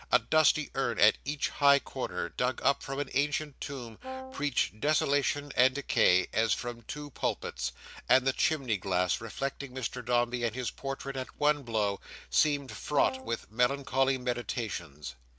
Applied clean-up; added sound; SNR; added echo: none; Brass instrument; 11 dB; none.